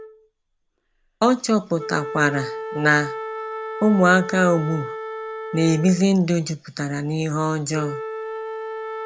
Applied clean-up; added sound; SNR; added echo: none; Wind instrument, woodwind instrument; 10 dB; none.